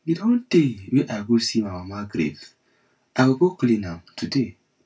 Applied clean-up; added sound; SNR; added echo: none; none; none; reverberation time 0.1 s.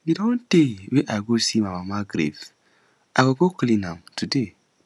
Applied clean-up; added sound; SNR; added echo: none; none; none; none.